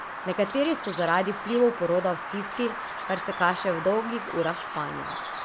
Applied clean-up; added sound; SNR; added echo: none; Bird vocalization, bird call, bird song; 7 dB; none.